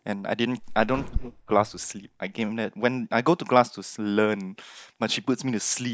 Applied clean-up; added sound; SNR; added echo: neural mask model DeepFilterNet 3.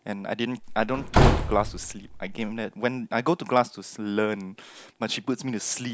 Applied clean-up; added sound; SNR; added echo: none; Slam / Wood; -3 dB; none.